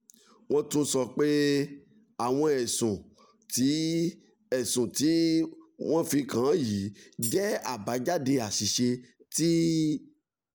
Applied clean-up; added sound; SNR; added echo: none; Tambourine; 8 dB; none.